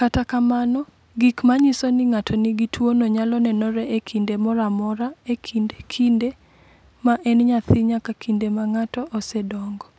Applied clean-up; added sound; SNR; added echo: none; none; none; none.